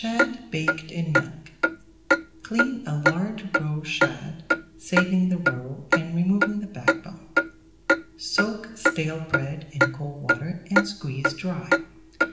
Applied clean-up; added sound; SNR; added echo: none; Clock; -3 dB; reverberation time 0.9 s.